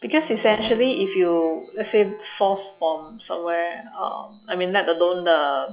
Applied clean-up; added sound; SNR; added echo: classical method log-MMSE.